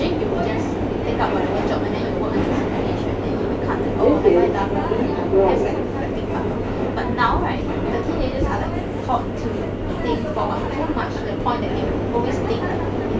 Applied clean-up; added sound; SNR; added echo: none; Subway, metro, underground; -5 dB; none.